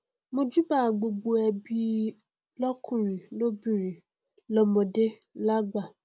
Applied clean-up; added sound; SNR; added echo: none; none; none; none.